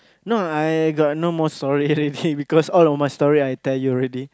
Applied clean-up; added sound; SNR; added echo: none; none; none; none.